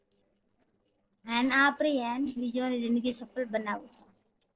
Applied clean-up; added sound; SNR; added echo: neural separator model SepFormer DNS4.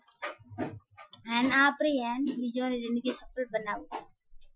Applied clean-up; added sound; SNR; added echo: classical method Wiener filter.